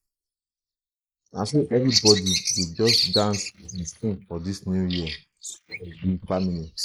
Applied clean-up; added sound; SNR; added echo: neural mask model Resemble Enhance denoiser.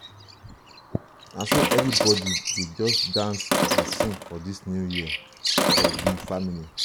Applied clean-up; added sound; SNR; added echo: none; Bird vocalization, bird call, bird song + Sink (filling or washing); -4 dB; none.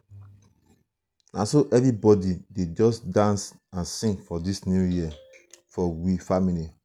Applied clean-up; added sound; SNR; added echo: none; none; none; none.